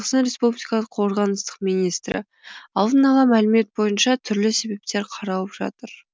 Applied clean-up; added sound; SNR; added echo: none; none; none; none.